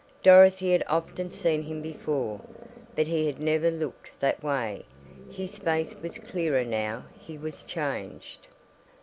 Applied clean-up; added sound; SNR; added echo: none; Animal; 19 dB; none.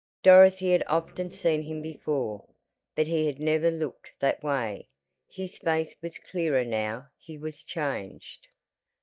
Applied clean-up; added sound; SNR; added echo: neural mask model DeepFilterNet 3.